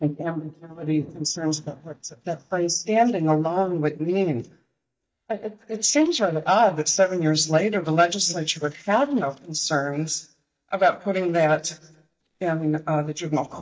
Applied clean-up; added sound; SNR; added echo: neural mask model DeepFilterNet 3.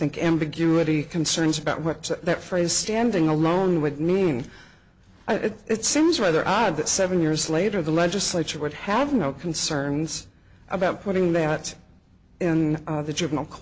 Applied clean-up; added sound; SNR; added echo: none; none; none; none.